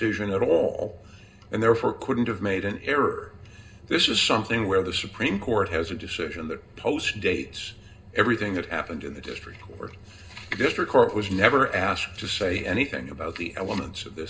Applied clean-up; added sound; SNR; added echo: none; none; none; reverberation time 0.2 s.